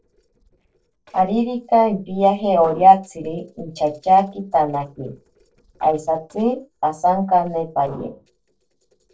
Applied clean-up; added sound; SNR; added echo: neural separator model SepFormer DNS4.